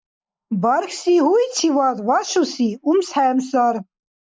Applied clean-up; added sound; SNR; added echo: neural mask model Resemble Enhance denoiser.